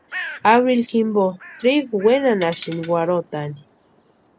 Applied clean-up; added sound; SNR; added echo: none; Bird + Tools; 18 dB; none.